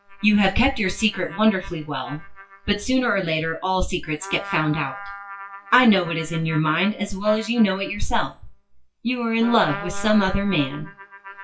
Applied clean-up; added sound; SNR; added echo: classical method WPE with log-MMSE.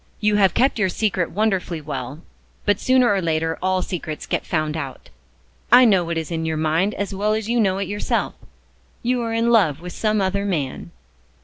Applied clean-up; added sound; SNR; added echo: none; none; none; none.